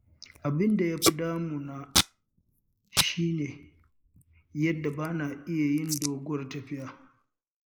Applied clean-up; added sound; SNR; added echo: neural mask model Resemble Enhance denoiser.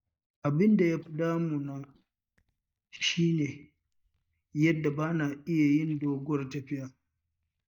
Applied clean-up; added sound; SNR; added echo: neural mask model DeepFilterNet 3.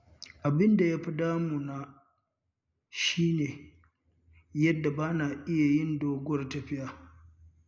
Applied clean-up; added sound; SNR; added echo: none; none; none; none.